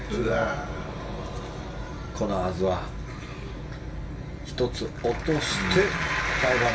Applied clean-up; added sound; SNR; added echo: none; none; none; reverberation time 0.3 s.